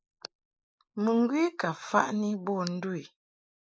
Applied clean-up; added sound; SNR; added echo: neural mask model Resemble Enhance denoiser.